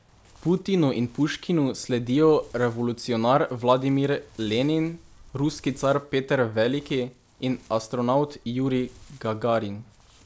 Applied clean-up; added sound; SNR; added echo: none; Wind; 20 dB; none.